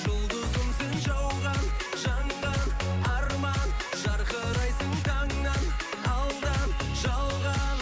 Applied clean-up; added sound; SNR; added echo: none; none; none; none.